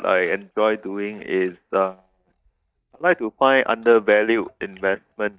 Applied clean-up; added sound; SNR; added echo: neural mask model DeepFilterNet 3.